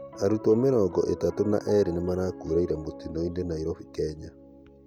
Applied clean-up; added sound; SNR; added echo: none; Piano; 16 dB; none.